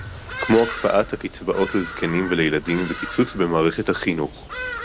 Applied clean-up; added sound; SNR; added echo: none; Bird vocalization, bird call, bird song; 11 dB; none.